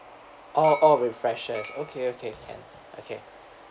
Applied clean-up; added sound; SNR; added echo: none; Chink, clink; 17 dB; none.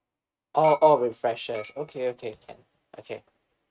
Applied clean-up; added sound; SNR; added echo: neural mask model RNNoise.